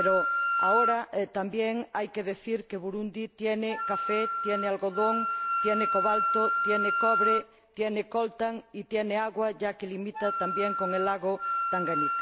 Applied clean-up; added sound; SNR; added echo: none; Wind instrument, woodwind instrument; 0 dB; none.